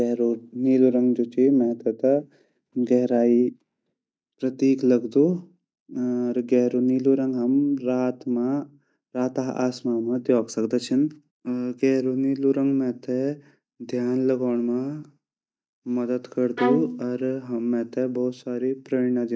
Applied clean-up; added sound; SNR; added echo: none; Bowed string instrument; 5 dB; none.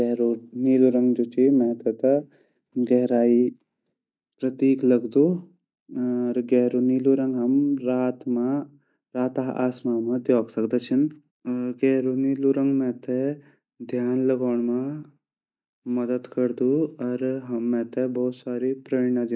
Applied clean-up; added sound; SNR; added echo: none; none; none; none.